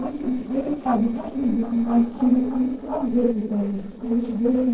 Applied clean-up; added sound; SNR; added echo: neural separator model SepFormer DNS4.